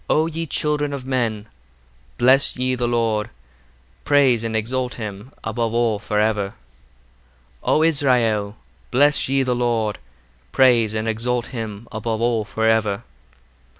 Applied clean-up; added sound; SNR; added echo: none; none; none; none.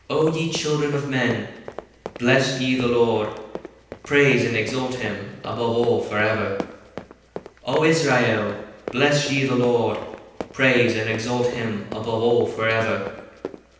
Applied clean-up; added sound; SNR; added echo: none; Run; 16 dB; reverberation time 0.9 s.